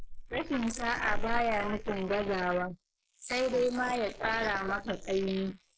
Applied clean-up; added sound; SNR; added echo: neural mask model Resemble Enhance denoiser.